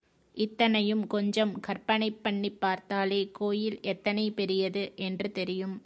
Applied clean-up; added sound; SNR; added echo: none; none; none; none.